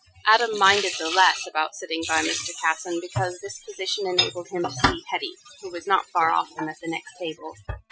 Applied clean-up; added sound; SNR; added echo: classical method Wiener filter.